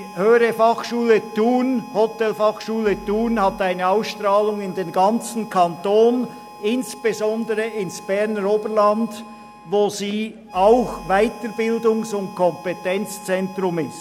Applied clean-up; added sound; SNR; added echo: none; Bass drum / Keyboard (musical) + Harmonica; 19 dB; none.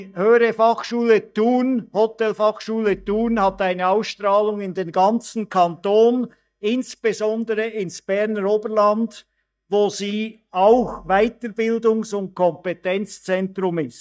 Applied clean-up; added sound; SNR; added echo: neural mask model DeepFilterNet 3.